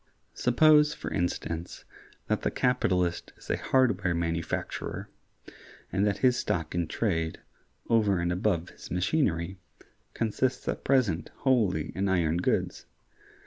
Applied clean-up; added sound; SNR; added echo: none; none; none; none.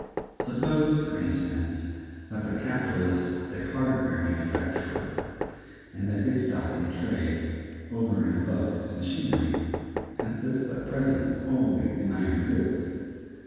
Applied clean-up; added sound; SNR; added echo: none; Knock; 12 dB; reverberation time 2.1 s.